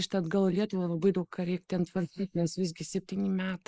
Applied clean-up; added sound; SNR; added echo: neural mask model Resemble Enhance denoiser.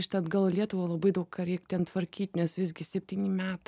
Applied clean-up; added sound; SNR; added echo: none; none; none; none.